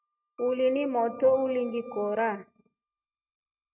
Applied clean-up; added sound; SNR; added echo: neural mask model RNNoise.